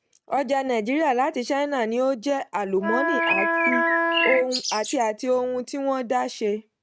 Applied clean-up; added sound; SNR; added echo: neural mask model RNNoise.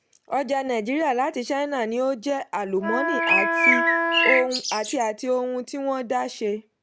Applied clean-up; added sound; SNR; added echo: none; Bird + Wind instrument, woodwind instrument; -4 dB; none.